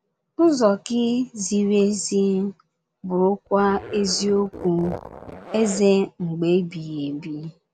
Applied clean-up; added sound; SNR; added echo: none; Zipper (clothing); 14 dB; none.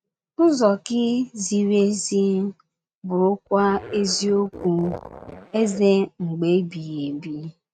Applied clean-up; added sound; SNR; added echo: neural mask model RNNoise.